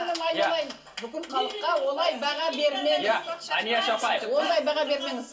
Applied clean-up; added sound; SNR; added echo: none; none; none; reverberation time 0.2 s.